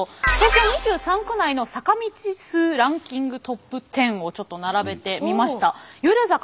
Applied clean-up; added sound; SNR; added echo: none; none; none; none.